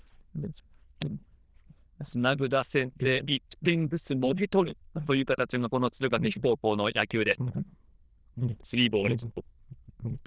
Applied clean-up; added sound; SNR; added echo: neural diffusion model UNIVERSE++.